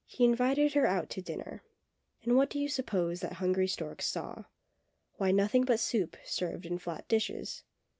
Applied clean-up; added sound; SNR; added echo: none; none; none; none.